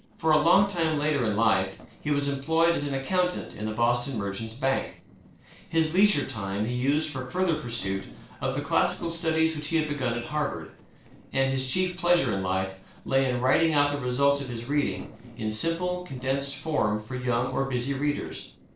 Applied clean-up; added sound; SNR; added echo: neural separator model SepFormer DNS4.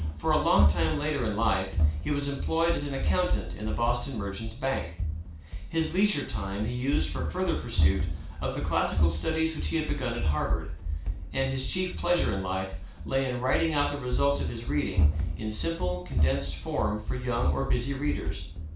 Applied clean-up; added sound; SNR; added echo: none; Run; -1 dB; reverberation time 0.3 s.